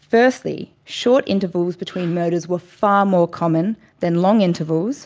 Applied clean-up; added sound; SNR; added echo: none; none; none; none.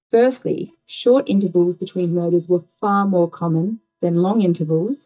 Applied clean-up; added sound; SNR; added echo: neural mask model DeepFilterNet 3.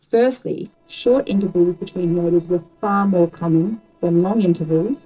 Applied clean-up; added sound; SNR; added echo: neural separator model SepFormer DNS4.